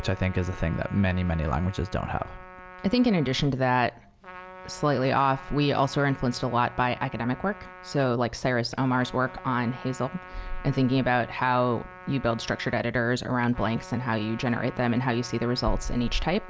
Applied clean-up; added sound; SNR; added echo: none; Trumpet; 18 dB; none.